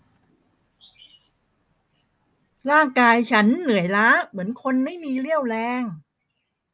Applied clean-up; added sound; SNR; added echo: none; none; none; none.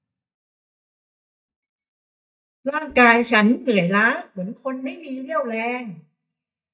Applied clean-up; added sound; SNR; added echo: neural mask model DeepFilterNet 3.